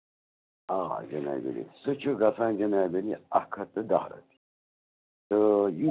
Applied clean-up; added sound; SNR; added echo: none; none; none; none.